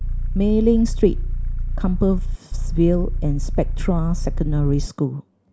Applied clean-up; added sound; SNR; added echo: none; Idling / Car; 0 dB; none.